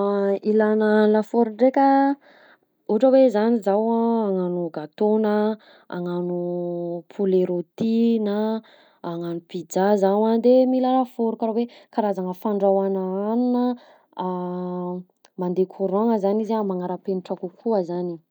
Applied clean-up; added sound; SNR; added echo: none; none; none; none.